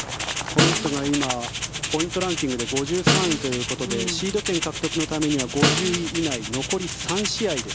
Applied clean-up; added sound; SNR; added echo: none; Snare drum + Rattle (instrument); 0 dB; none.